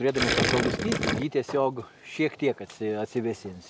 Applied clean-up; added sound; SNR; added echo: none; Gurgling; -2 dB; none.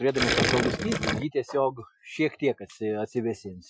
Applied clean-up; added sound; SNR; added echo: classical method Wiener filter.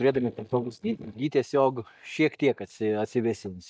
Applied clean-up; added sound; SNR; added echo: neural mask model DeepFilterNet 3.